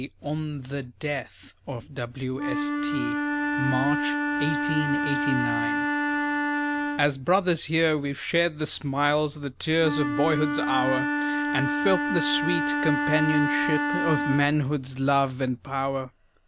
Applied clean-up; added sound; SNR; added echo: none; Wind instrument, woodwind instrument; 1 dB; none.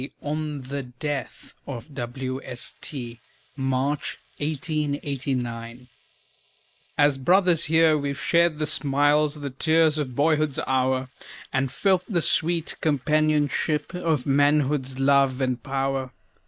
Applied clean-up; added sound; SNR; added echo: neural mask model Resemble Enhance denoiser.